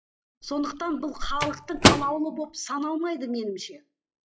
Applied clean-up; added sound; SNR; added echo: classical method log-MMSE.